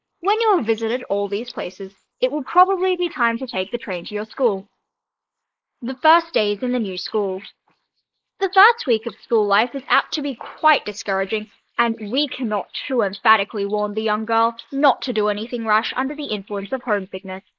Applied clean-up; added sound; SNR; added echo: neural mask model Resemble Enhance denoiser.